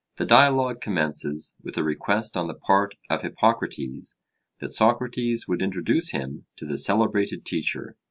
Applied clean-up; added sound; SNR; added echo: none; none; none; none.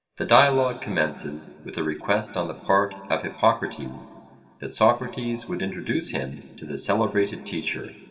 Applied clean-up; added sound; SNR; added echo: none; none; none; reverberation time 1.8 s.